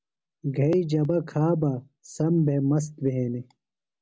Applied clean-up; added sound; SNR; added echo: none; none; none; none.